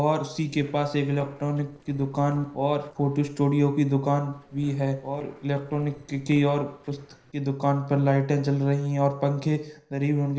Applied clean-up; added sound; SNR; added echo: neural separator model SepFormer DNS4.